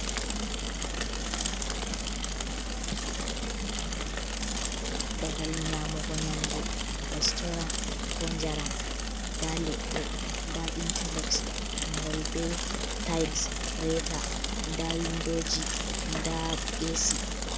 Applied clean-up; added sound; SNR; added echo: none; Mechanisms / Bicycle; -5 dB; none.